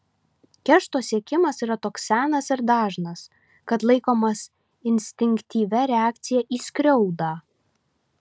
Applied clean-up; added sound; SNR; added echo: none; none; none; none.